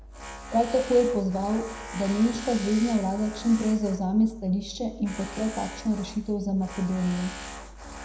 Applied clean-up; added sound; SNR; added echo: none; Tools; 13 dB; reverberation time 0.8 s.